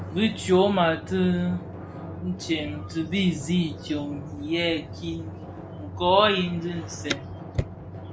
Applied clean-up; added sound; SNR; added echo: none; Drum; 11 dB; none.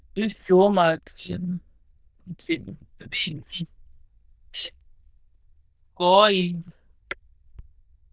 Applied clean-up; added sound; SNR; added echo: neural diffusion model UNIVERSE++.